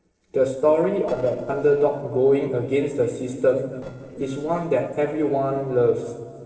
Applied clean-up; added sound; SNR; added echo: neural separator model SepFormer DNS4.